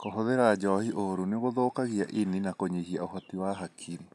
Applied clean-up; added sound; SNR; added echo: none; none; none; none.